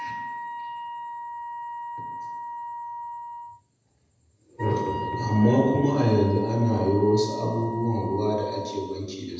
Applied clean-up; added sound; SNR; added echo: none; Wind instrument, woodwind instrument; 9 dB; reverberation time 1.0 s.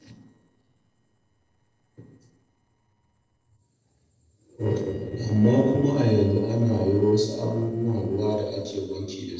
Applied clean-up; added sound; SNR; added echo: neural separator model SepFormer DNS4.